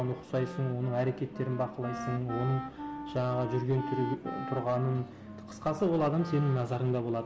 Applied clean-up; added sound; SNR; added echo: none; Wind instrument, woodwind instrument; 10 dB; none.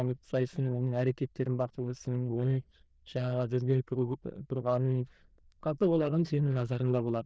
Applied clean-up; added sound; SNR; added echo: neural diffusion model UNIVERSE++.